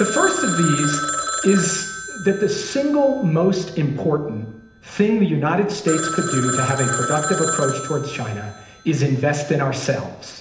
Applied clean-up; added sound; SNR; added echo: none; Telephone; 7 dB; reverberation time 0.8 s.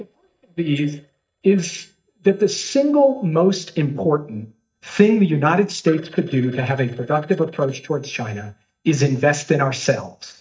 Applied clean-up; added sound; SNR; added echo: neural mask model DeepFilterNet 3.